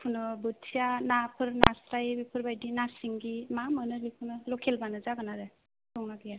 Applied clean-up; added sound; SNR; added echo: none; none; none; none.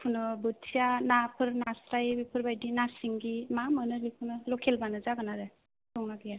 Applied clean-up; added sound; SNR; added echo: neural separator model SepFormer DNS4.